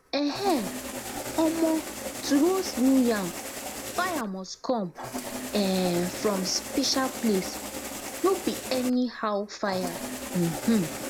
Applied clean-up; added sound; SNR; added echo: none; Engine starting; 8 dB; none.